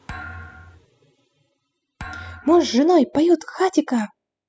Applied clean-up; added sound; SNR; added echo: classical method spectral subtraction.